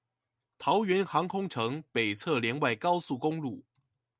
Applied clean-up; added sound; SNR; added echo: none; none; none; none.